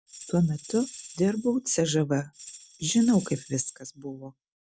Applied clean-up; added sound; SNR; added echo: none; Tambourine; 18 dB; none.